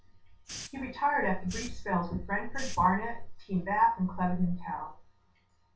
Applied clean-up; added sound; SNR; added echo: none; Hiss; 17 dB; reverberation time 0.3 s.